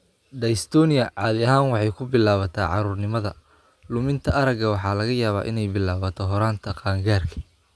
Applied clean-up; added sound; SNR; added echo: none; none; none; none.